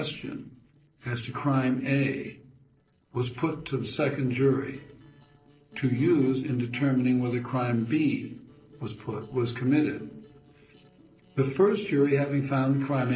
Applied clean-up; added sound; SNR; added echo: neural separator model SepFormer DNS4.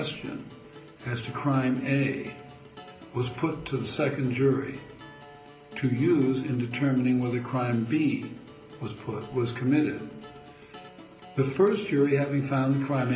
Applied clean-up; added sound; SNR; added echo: none; Acoustic guitar; 18 dB; reverberation time 0.5 s.